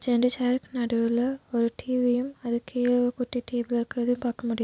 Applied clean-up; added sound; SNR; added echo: none; none; none; none.